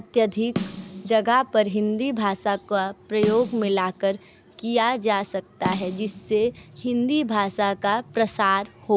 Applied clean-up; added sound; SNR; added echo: none; Snare drum; 12 dB; none.